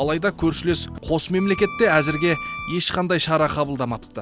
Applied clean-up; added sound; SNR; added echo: none; Wind instrument, woodwind instrument; 12 dB; none.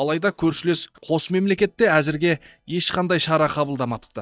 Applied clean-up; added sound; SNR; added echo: neural mask model DeepFilterNet 3.